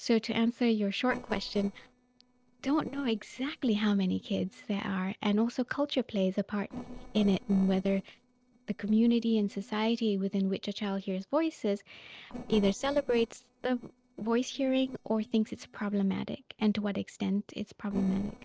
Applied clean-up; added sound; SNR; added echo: neural separator model SepFormer DNS4.